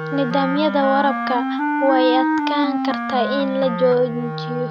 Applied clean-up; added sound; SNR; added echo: none; Wind instrument, woodwind instrument; 2 dB; none.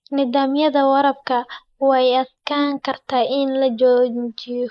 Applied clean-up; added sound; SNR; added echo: neural mask model Resemble Enhance denoiser.